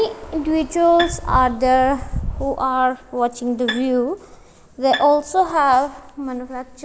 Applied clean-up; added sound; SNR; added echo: none; Bowed string instrument; 13 dB; none.